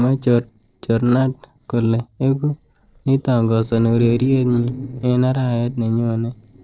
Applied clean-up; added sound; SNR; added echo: neural separator model SepFormer DNS4.